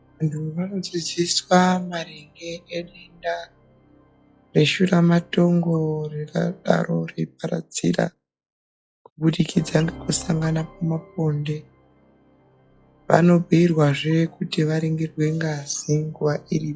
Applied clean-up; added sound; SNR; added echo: classical method log-MMSE.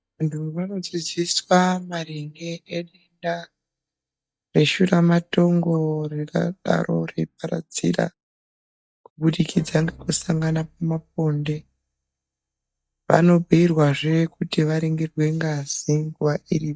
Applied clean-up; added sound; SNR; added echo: neural mask model DeepFilterNet 3.